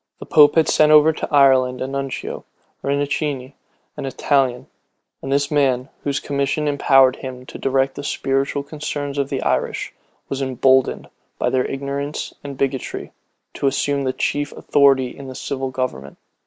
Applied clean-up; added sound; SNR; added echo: none; none; none; none.